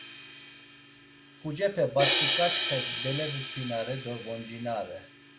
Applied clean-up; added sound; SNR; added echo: none; Crash cymbal; 2 dB; none.